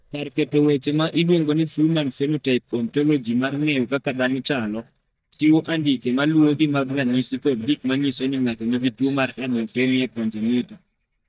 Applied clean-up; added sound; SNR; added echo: neural mask model DeepFilterNet 3.